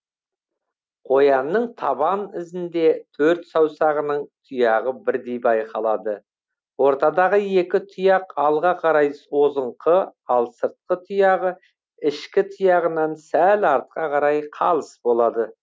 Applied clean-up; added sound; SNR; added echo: none; none; none; none.